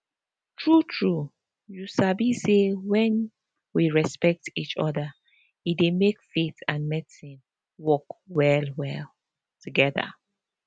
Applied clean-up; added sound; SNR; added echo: none; none; none; none.